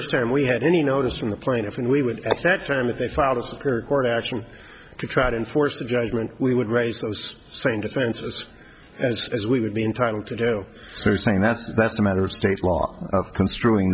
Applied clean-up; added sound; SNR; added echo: none; none; none; none.